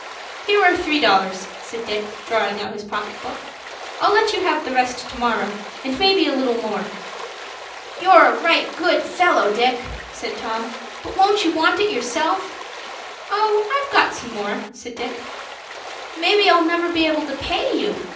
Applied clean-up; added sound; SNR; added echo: none; Stream; 13 dB; reverberation time 0.6 s.